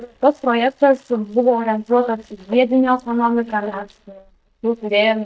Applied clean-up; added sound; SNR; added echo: neural mask model DeepFilterNet 3.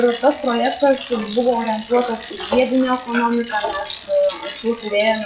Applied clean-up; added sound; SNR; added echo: classical method WPE with log-MMSE.